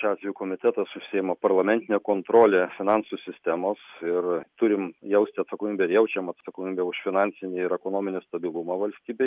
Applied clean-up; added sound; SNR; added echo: none; none; none; none.